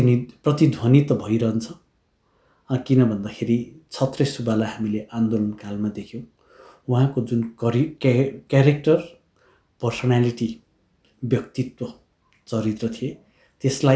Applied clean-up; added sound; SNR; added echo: none; none; none; none.